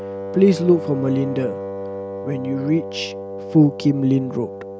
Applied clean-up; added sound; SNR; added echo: none; Wind instrument, woodwind instrument; 9 dB; none.